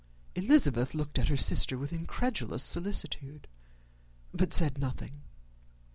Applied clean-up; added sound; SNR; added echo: none; none; none; none.